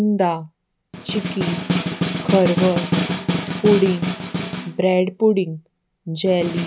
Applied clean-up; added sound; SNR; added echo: none; Snare drum; 4 dB; none.